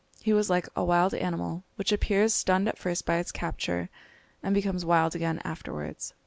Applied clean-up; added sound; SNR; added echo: none; none; none; none.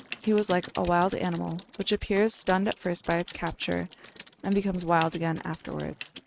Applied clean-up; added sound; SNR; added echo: neural mask model RNNoise.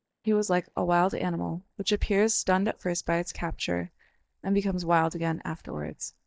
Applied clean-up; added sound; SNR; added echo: neural mask model DeepFilterNet 3.